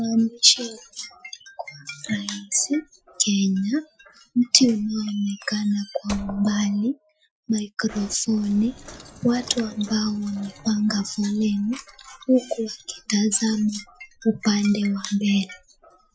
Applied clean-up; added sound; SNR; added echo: classical method Wiener filter.